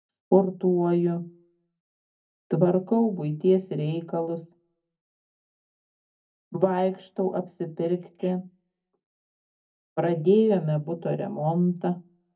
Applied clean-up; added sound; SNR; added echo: none; none; none; reverberation time 0.3 s.